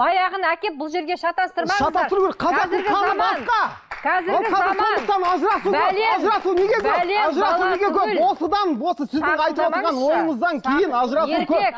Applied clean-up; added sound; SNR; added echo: none; none; none; none.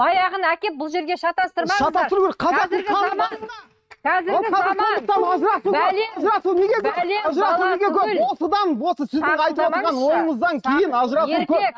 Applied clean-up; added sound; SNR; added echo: neural mask model RNNoise.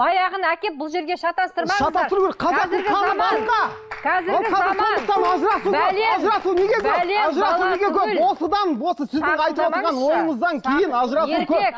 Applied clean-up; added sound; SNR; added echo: none; Plucked string instrument; 12 dB; none.